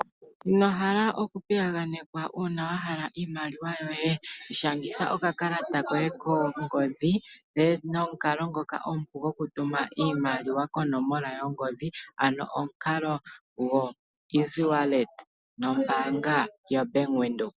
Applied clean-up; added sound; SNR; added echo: none; none; none; none.